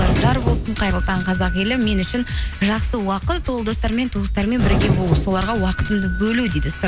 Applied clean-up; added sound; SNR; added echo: none; Doorbell; 5 dB; none.